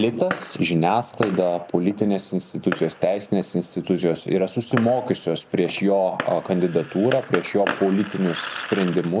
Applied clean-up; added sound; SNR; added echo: none; Fireworks; 12 dB; none.